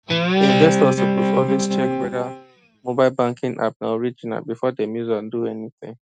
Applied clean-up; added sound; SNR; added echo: neural mask model RNNoise.